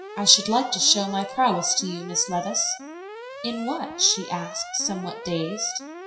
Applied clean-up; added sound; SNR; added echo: classical method WPE with log-MMSE.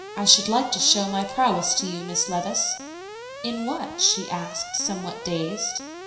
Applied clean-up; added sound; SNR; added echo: none; Alarm; 13 dB; reverberation time 0.7 s.